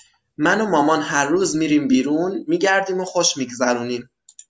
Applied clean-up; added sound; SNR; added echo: none; none; none; none.